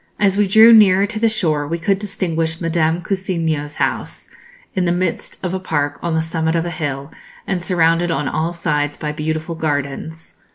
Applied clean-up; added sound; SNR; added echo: none; none; none; none.